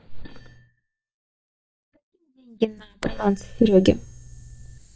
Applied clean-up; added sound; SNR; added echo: neural mask model DeepFilterNet 3.